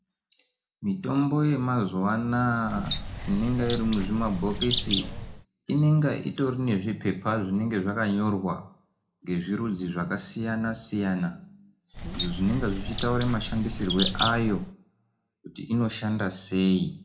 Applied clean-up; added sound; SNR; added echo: none; Bird; 0 dB; reverberation time 0.4 s.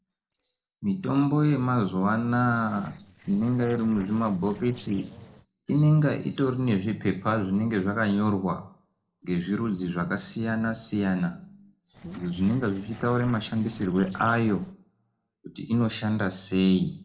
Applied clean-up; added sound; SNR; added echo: neural separator model SepFormer DNS4.